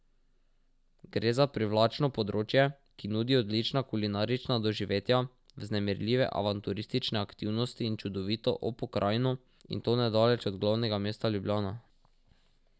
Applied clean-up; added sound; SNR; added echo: none; none; none; none.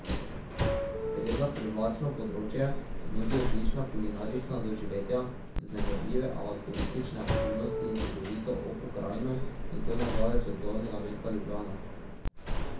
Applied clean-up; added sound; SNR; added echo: none; Subway, metro, underground; -3 dB; reverberation time 0.6 s.